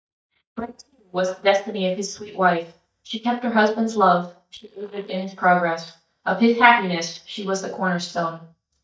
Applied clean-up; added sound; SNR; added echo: neural mask model DeepFilterNet 3.